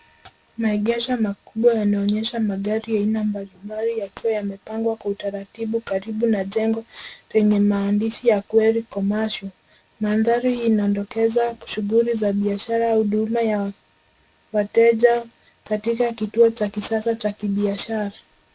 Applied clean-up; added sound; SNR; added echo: none; none; none; none.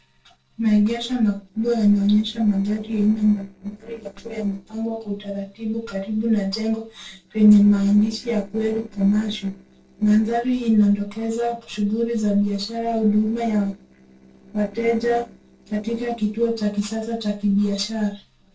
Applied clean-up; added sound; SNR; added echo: neural separator model SepFormer DNS4.